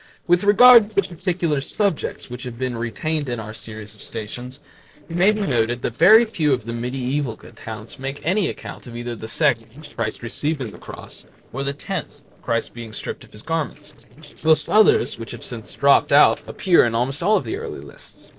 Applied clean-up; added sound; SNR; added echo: neural separator model SepFormer DNS4.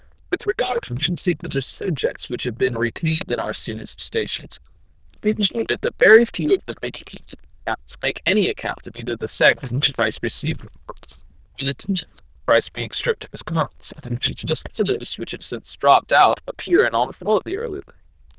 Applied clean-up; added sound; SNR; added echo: neural diffusion model UNIVERSE++.